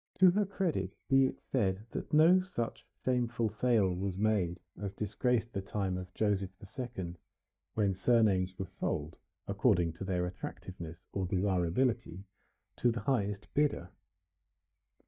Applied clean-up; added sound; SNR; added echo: neural mask model DeepFilterNet 3.